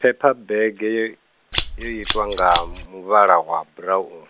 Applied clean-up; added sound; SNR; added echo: none; Scissors; 7 dB; none.